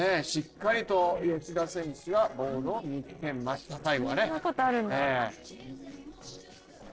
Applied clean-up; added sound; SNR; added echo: neural separator model SepFormer DNS4.